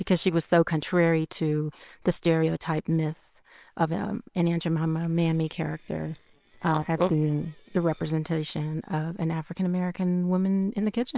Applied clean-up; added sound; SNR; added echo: neural separator model SepFormer WHAM!.